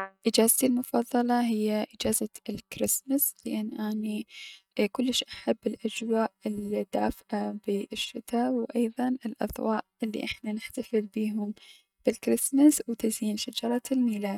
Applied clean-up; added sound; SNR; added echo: neural mask model DeepFilterNet 3.